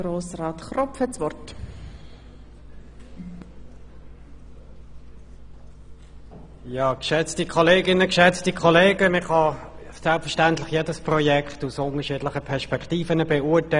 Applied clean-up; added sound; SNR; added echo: none; Engine; 17 dB; none.